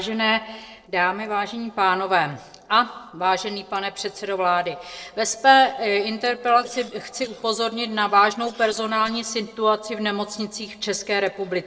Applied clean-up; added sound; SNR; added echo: neural separator model SepFormer DNS4.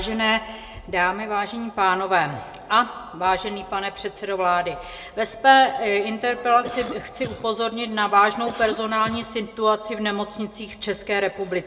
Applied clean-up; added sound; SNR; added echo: none; Cough; 14 dB; reverberation time 0.8 s.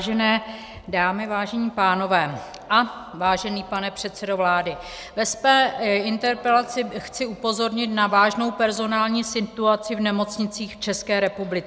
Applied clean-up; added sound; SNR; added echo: none; none; none; none.